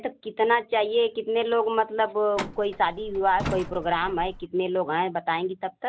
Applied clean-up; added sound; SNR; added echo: none; Truck; 10 dB; none.